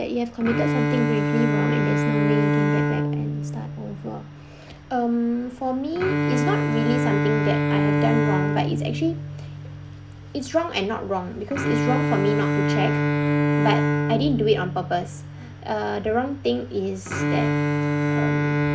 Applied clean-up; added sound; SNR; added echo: none; Bowed string instrument; -3 dB; none.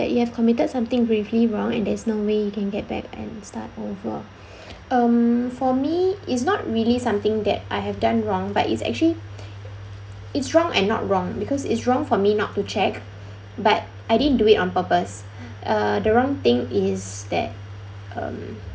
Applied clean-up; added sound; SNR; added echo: none; none; none; none.